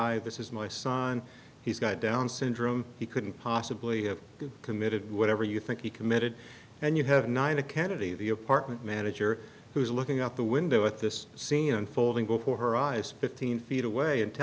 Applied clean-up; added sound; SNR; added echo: none; none; none; none.